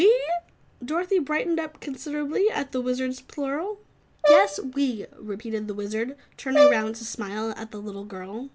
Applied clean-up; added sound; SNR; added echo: none; Brass instrument; -3 dB; none.